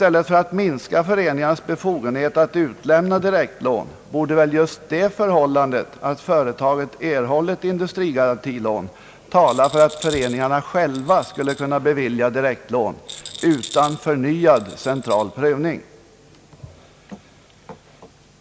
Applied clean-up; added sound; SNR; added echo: none; Rattle; 18 dB; none.